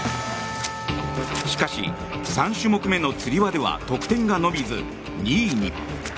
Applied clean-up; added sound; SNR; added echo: none; Scissors + Church bell / Percussion; 12 dB; none.